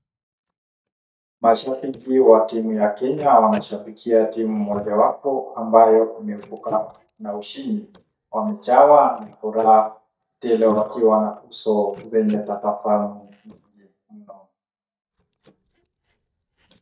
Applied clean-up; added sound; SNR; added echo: neural mask model DeepFilterNet 3.